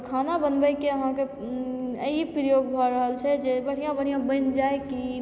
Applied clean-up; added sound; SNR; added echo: none; none; none; none.